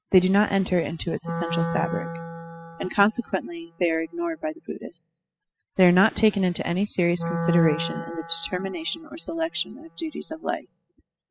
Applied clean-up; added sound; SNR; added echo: classical method spectral subtraction.